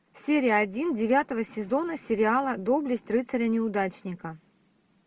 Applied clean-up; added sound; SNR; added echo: none; none; none; none.